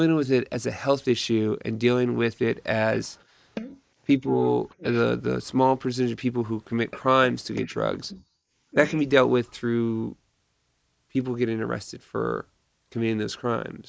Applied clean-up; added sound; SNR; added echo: neural mask model Resemble Enhance denoiser.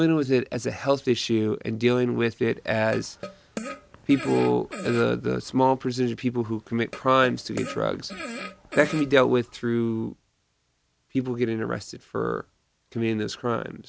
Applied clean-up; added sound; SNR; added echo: none; Fart; 13 dB; none.